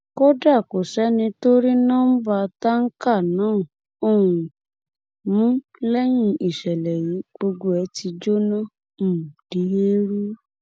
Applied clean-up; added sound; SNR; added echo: none; none; none; none.